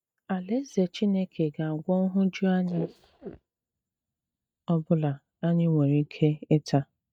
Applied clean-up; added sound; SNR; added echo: neural mask model DeepFilterNet 3.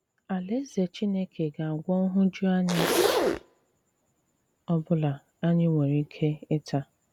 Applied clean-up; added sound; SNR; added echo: none; Zipper (clothing); 1 dB; none.